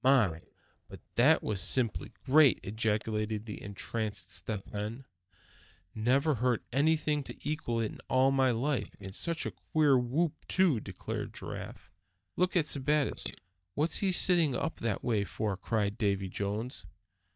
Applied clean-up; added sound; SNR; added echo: neural mask model DeepFilterNet 3.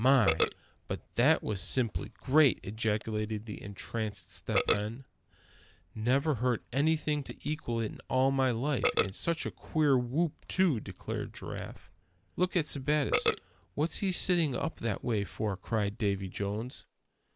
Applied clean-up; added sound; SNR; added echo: neural mask model Resemble Enhance denoiser.